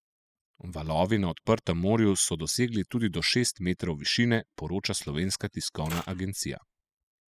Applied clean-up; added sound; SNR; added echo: classical method spectral subtraction.